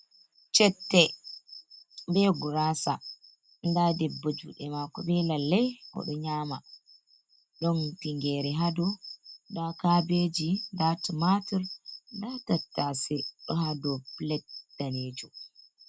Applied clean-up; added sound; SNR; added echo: none; none; none; none.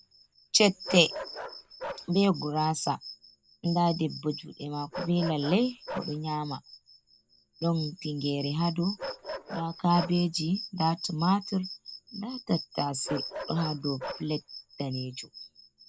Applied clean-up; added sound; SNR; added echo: none; Bark; 14 dB; none.